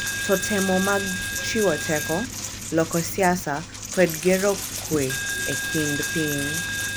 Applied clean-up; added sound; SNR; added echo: none; Coin (dropping); 4 dB; none.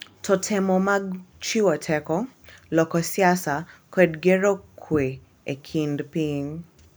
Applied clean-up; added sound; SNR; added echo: none; none; none; none.